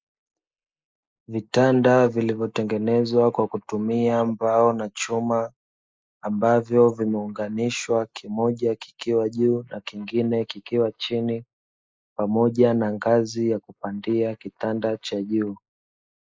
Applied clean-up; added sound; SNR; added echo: neural mask model Resemble Enhance denoiser.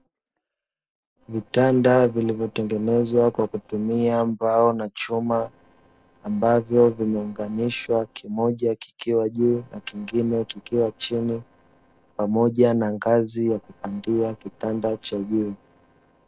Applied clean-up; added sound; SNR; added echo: neural separator model SepFormer DNS4.